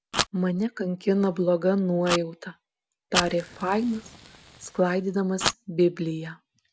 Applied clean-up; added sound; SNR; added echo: none; Fire; 9 dB; none.